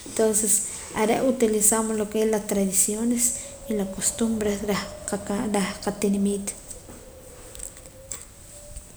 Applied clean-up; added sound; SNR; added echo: none; Wind; 19 dB; none.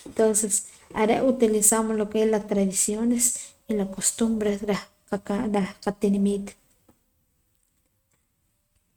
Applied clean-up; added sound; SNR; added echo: neural mask model RNNoise.